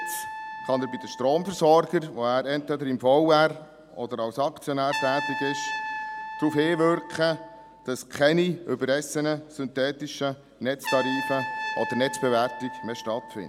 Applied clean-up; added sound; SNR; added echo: none; Trumpet; 10 dB; none.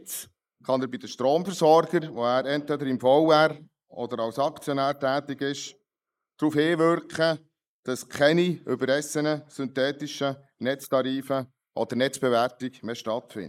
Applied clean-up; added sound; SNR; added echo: neural mask model Resemble Enhance denoiser.